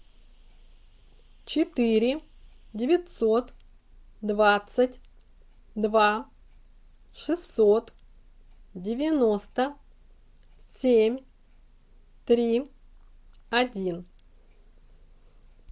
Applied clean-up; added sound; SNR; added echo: none; none; none; none.